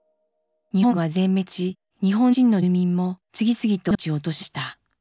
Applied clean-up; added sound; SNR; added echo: none; none; none; none.